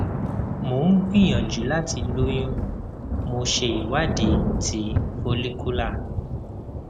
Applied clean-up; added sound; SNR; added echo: none; Thunder / Rain; 1 dB; none.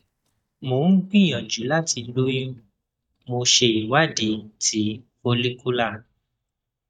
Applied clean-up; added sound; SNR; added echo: neural mask model DeepFilterNet 3.